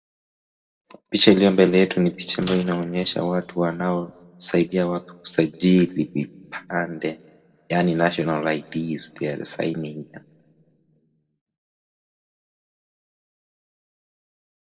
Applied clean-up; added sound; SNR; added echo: neural separator model SepFormer DNS4.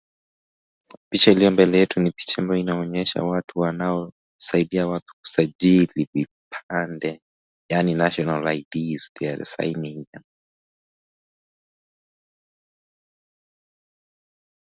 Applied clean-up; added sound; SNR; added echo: none; none; none; none.